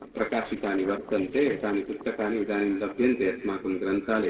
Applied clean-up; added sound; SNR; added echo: neural separator model SepFormer DNS4.